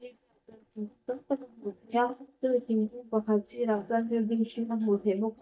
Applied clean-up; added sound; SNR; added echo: neural mask model DeepFilterNet 3.